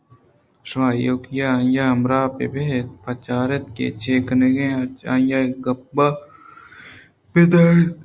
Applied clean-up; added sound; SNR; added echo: none; none; none; none.